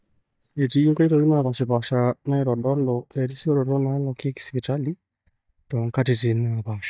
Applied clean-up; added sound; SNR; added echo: neural mask model DeepFilterNet 3.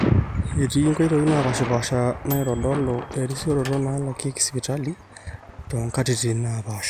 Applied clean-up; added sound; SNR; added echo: none; Thunder + Microwave oven; 12 dB; none.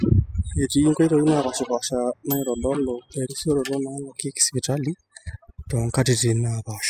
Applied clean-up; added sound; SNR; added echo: classical method spectral subtraction.